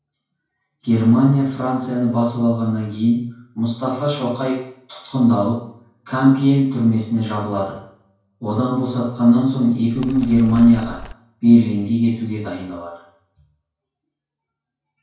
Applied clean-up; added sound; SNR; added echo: none; Animal; 14 dB; reverberation time 0.5 s.